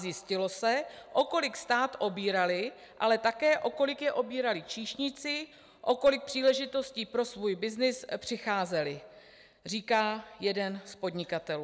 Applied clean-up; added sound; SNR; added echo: none; none; none; none.